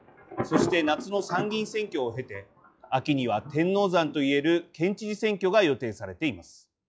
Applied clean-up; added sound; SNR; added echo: classical method log-MMSE.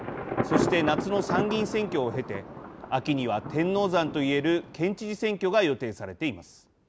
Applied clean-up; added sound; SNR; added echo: none; Thunder; 6 dB; none.